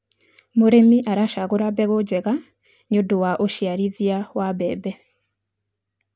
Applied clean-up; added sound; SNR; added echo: none; none; none; none.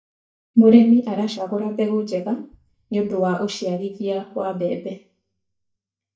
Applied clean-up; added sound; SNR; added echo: neural mask model DeepFilterNet 3.